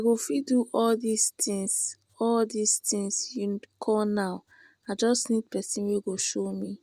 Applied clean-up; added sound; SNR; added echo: none; none; none; none.